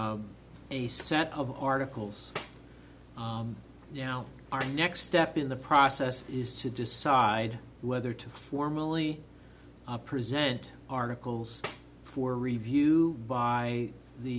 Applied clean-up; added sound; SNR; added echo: none; Tambourine; 16 dB; none.